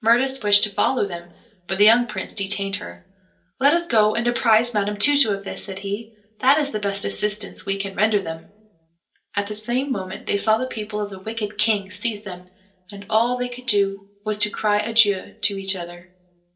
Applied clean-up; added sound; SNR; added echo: none; none; none; reverberation time 0.3 s.